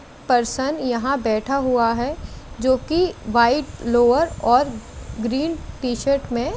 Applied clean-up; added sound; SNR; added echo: none; none; none; none.